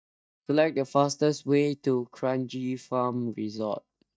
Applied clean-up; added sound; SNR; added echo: neural mask model DeepFilterNet 3.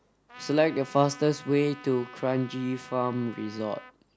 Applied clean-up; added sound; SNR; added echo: none; Trumpet; 19 dB; none.